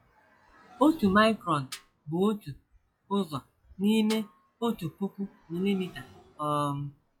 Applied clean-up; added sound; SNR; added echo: classical method log-MMSE.